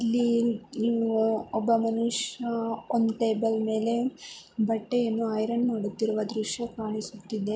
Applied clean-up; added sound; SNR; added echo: none; none; none; none.